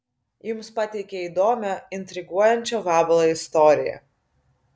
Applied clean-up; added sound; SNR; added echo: none; none; none; none.